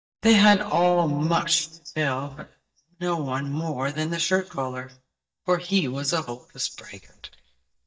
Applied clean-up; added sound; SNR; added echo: neural mask model DeepFilterNet 3.